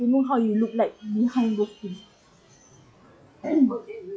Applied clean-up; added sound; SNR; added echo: classical method log-MMSE.